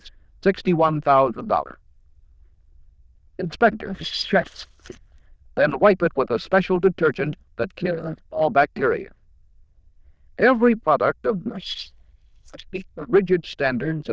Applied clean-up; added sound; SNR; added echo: neural diffusion model UNIVERSE++.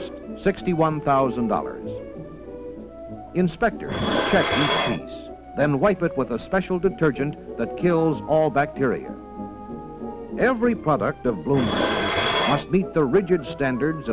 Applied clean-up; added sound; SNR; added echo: none; Dishes, pots, and pans; 3 dB; none.